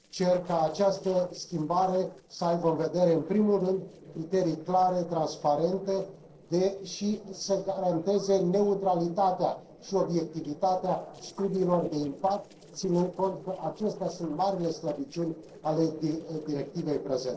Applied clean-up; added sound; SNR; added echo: neural separator model SepFormer DNS4.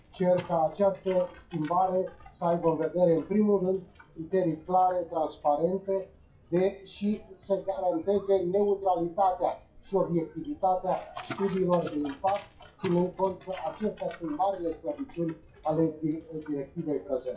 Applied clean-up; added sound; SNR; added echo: classical method WPE with log-MMSE.